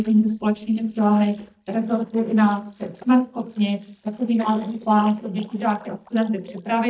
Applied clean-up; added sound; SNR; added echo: neural mask model DeepFilterNet 3.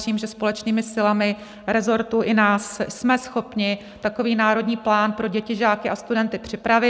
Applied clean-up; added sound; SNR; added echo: none; none; none; none.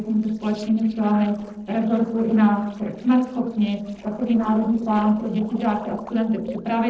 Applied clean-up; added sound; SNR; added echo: neural separator model SepFormer DNS4.